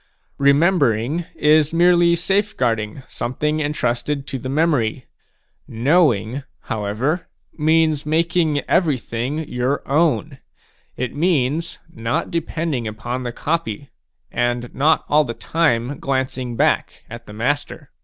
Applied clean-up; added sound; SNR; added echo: none; none; none; none.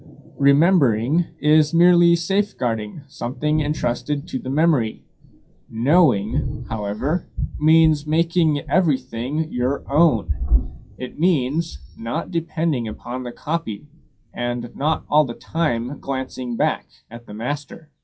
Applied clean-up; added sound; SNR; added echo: classical method WPE with log-MMSE.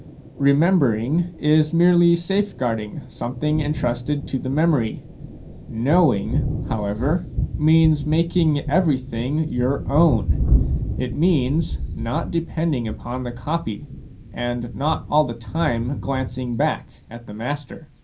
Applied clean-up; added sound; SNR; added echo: none; Thunder; 6 dB; reverberation time 0.3 s.